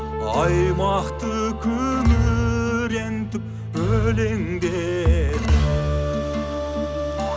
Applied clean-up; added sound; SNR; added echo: none; none; none; none.